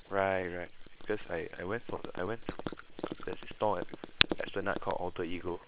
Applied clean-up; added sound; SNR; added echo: neural separator model SepFormer WHAM!.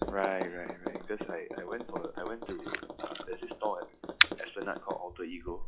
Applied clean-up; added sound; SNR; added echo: classical method log-MMSE.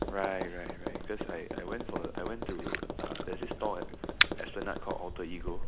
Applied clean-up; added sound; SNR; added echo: none; Tap + Camera; -4 dB; none.